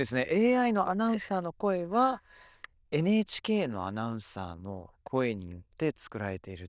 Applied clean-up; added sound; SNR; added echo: neural diffusion model UNIVERSE++.